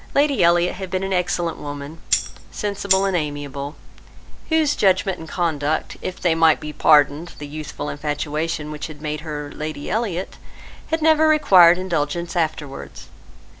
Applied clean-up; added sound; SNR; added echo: none; Tambourine; 4 dB; none.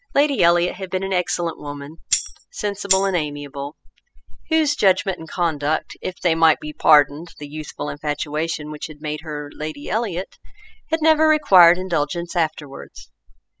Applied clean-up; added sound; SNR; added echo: classical method spectral subtraction.